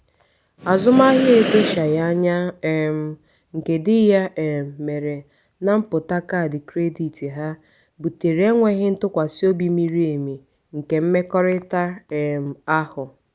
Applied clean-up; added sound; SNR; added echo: none; Breathing; 4 dB; none.